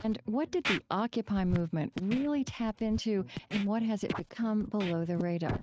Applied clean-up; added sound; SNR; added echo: neural mask model RNNoise.